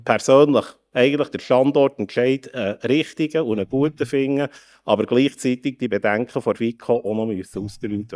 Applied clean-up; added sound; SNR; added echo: neural mask model DeepFilterNet 3.